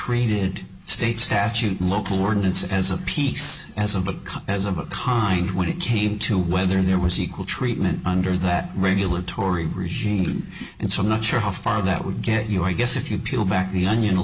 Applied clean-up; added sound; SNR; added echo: none; none; none; none.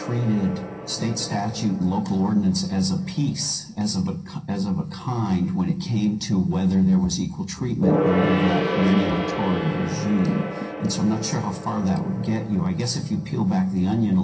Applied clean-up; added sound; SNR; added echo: none; Gong; 8 dB; reverberation time 0.3 s.